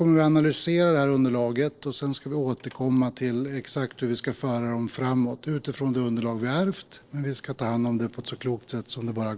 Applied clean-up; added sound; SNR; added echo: neural separator model SepFormer DNS4.